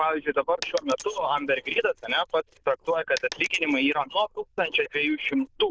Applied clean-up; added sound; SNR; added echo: neural diffusion model UNIVERSE++.